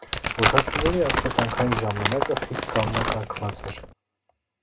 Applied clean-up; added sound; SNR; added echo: none; Crumpling, crinkling; -2 dB; reverberation time 0.2 s.